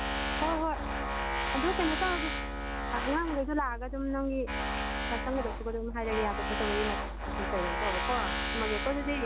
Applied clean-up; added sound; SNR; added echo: none; Tools; -2 dB; none.